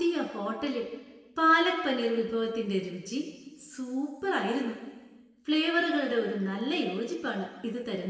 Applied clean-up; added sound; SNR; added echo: none; none; none; reverberation time 1.3 s.